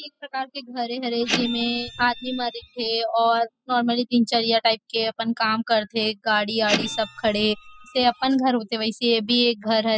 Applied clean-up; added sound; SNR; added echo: classical method spectral subtraction.